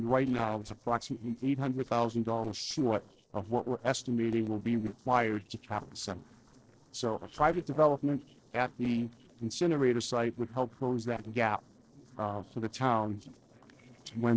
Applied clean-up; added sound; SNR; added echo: neural separator model SepFormer DNS4.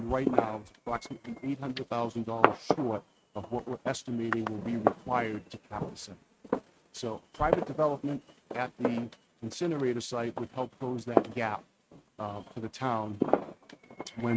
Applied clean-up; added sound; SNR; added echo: neural mask model RNNoise.